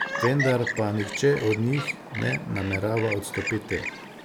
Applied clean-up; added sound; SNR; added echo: none; Chirp, tweet; 6 dB; none.